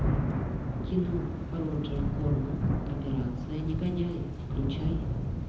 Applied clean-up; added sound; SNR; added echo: none; Thunder / Rain; -3 dB; reverberation time 0.8 s.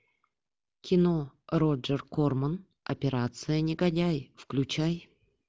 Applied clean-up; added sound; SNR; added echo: none; none; none; none.